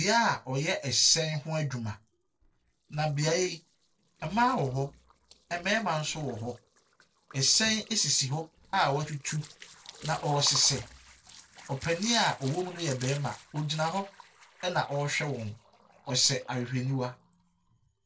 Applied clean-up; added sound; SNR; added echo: neural separator model SepFormer DNS4.